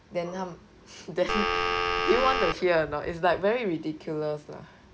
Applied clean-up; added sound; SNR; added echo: none; Telephone; -2 dB; none.